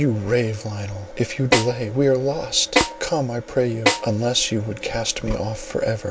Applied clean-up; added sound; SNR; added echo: none; Snare drum; 3 dB; none.